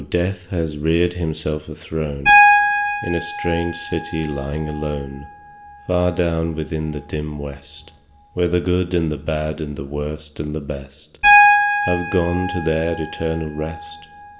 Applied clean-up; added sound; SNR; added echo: none; Piano; -1 dB; reverberation time 1.6 s.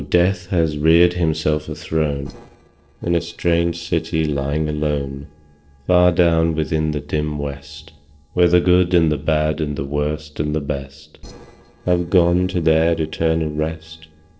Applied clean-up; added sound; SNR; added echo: neural separator model SepFormer DNS4.